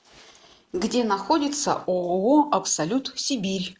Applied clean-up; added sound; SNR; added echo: none; none; none; none.